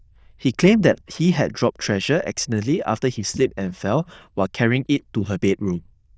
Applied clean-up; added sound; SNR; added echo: neural diffusion model UNIVERSE++.